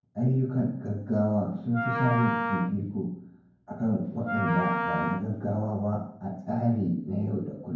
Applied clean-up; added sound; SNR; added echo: none; Wind instrument, woodwind instrument; 3 dB; reverberation time 0.9 s.